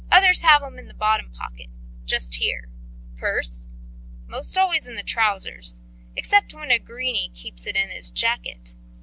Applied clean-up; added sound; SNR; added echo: none; none; none; none.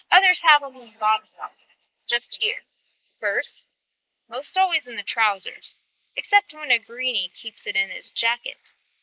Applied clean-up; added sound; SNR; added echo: neural mask model Resemble Enhance denoiser.